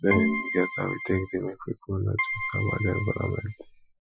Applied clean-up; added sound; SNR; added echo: classical method Wiener filter.